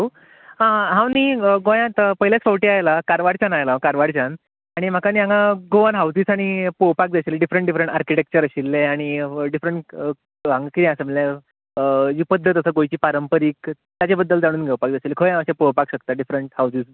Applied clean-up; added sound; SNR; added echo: none; none; none; none.